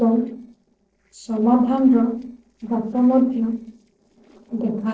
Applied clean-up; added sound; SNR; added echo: neural separator model SepFormer DNS4.